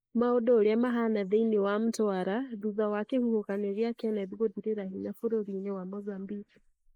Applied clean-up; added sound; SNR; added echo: neural mask model Resemble Enhance denoiser.